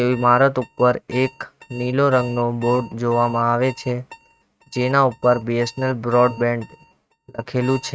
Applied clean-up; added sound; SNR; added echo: neural mask model RNNoise.